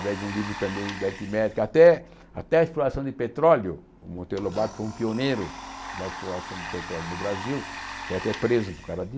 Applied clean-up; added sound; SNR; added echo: none; Domestic sounds, home sounds; 13 dB; none.